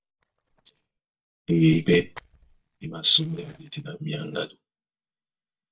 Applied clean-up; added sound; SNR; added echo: neural mask model DeepFilterNet 3.